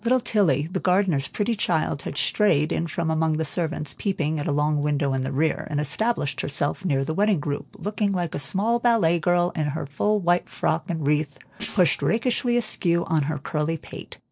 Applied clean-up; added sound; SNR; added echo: neural separator model SepFormer DNS4.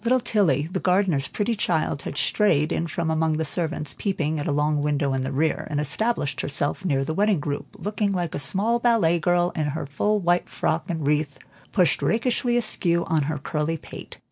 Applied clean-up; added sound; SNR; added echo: none; none; none; none.